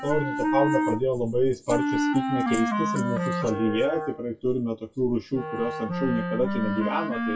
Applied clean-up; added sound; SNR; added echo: classical method WPE with log-MMSE.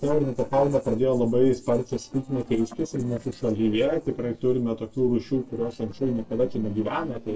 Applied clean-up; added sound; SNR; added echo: neural separator model SepFormer DNS4.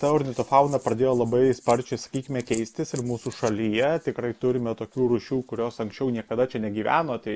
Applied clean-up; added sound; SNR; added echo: none; none; none; none.